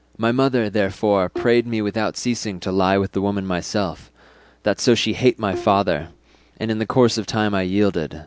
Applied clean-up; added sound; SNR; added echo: none; Bowed string instrument; 16 dB; none.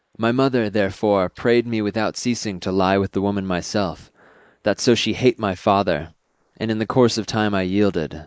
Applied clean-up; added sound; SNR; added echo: neural mask model Resemble Enhance denoiser.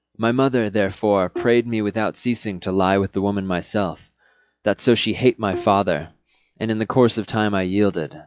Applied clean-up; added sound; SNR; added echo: classical method log-MMSE.